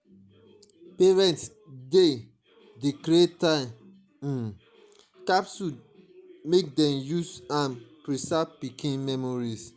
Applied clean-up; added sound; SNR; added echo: none; none; none; none.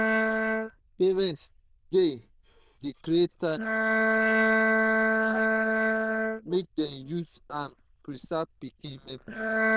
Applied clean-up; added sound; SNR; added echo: neural diffusion model UNIVERSE++.